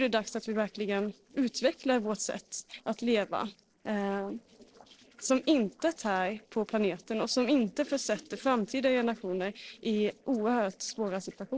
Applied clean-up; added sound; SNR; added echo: neural separator model SepFormer DNS4.